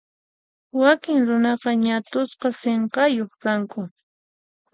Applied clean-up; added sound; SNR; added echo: none; none; none; none.